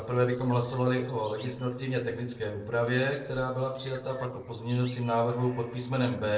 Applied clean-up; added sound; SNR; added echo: neural separator model SepFormer DNS4.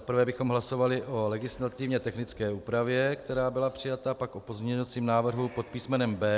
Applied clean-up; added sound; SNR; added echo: none; none; none; none.